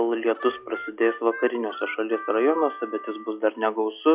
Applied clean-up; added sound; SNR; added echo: classical method log-MMSE.